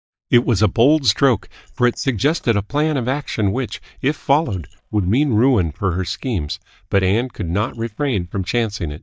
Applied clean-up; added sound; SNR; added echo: neural mask model DeepFilterNet 3.